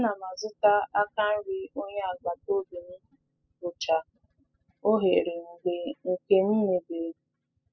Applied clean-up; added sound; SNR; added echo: classical method spectral subtraction.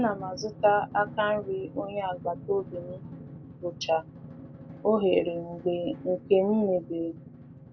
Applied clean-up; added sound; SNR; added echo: none; Drum; 15 dB; none.